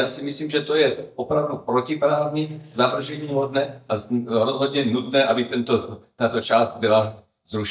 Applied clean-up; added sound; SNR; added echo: neural mask model DeepFilterNet 3.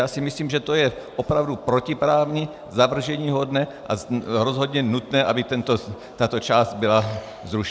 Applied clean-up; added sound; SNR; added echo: none; none; none; none.